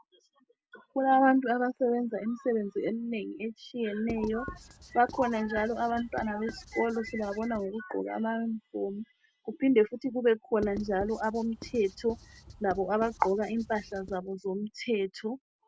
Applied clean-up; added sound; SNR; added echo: none; Writing; 16 dB; none.